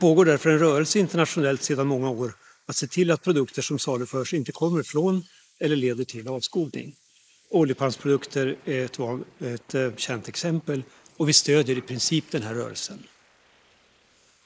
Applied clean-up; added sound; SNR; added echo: neural mask model Resemble Enhance denoiser.